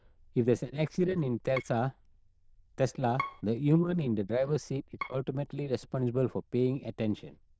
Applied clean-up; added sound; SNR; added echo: neural diffusion model UNIVERSE++.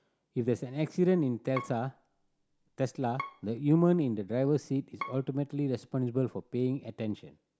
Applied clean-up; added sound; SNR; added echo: none; Bowed string instrument; 16 dB; none.